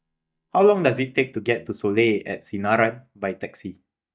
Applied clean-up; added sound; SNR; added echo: neural mask model DeepFilterNet 3.